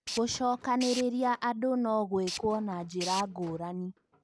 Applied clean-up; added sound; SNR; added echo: none; Tools; 12 dB; none.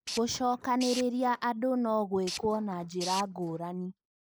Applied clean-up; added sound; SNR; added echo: neural mask model Resemble Enhance denoiser.